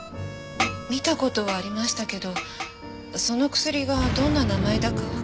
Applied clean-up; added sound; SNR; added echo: none; Boom; 5 dB; none.